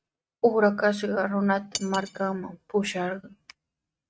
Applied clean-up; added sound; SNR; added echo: neural mask model RNNoise.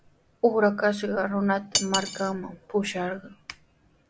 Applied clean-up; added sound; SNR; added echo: none; Cutlery, silverware; 7 dB; none.